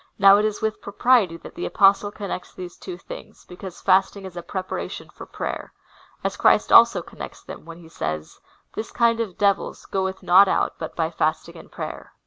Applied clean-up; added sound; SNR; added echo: none; none; none; none.